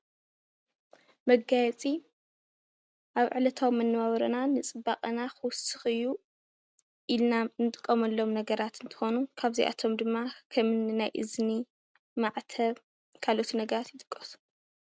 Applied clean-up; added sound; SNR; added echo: none; none; none; none.